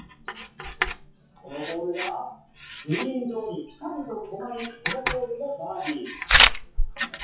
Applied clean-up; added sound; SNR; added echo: classical method WPE with log-MMSE.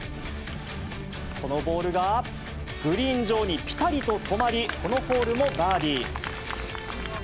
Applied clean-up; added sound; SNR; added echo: none; none; none; none.